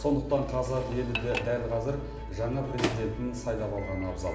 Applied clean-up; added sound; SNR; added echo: none; Microwave oven; 10 dB; reverberation time 0.8 s.